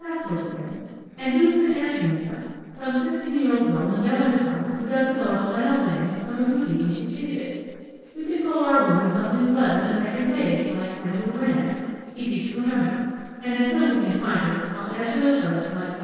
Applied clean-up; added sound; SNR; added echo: neural separator model SepFormer DNS4.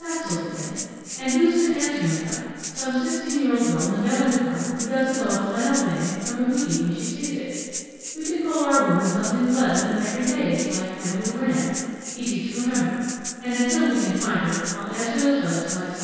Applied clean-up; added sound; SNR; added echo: none; Rattle (instrument); 11 dB; reverberation time 2.0 s.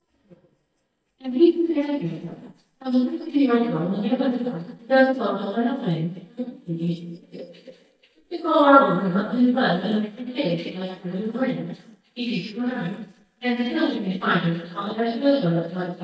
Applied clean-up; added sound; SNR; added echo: neural mask model DeepFilterNet 3.